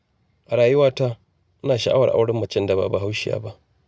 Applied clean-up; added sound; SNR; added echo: none; none; none; none.